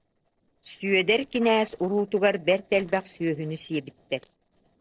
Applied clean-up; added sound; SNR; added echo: neural separator model SepFormer DNS4.